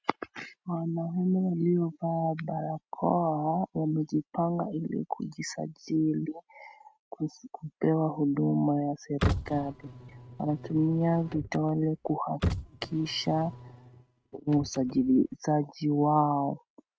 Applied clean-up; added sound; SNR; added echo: neural mask model RNNoise.